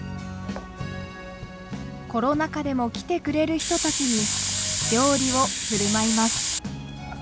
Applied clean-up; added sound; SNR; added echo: none; Hiss; -1 dB; none.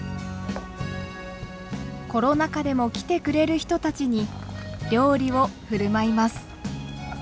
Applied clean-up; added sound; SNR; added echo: none; none; none; none.